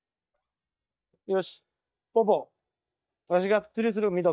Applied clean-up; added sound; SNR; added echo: neural mask model DeepFilterNet 3.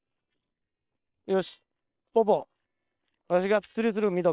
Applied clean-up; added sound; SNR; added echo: neural separator model SepFormer WHAM!.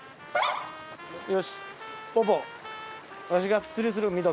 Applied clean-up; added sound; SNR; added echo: none; Trumpet; 15 dB; none.